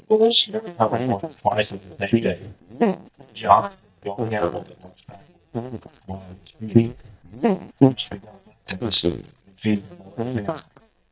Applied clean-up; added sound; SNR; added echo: neural mask model DeepFilterNet 3.